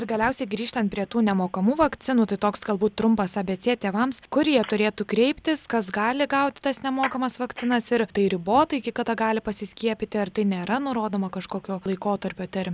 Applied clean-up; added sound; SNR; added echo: none; none; none; none.